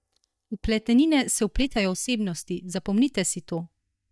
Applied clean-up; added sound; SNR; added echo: neural mask model DeepFilterNet 3.